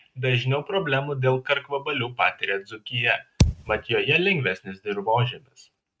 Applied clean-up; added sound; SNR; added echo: neural mask model RNNoise.